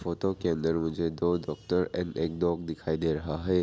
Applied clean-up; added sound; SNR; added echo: none; none; none; none.